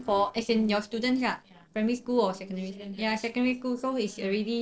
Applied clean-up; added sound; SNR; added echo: neural separator model SepFormer DNS4.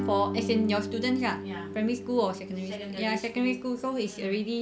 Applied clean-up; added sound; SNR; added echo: none; Guitar; 8 dB; none.